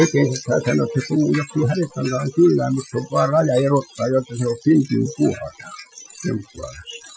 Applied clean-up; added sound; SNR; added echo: classical method Wiener filter.